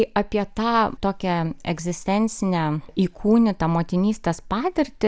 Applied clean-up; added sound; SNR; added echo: none; none; none; none.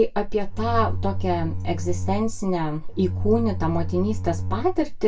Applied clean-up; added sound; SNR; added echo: none; Bowed string instrument; 7 dB; reverberation time 0.2 s.